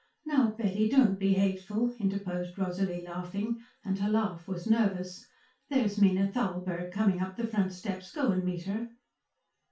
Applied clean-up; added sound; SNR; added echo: none; none; none; reverberation time 0.2 s.